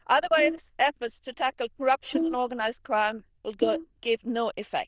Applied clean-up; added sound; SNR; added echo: neural diffusion model UNIVERSE++.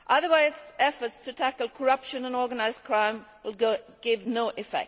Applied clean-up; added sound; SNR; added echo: none; none; none; none.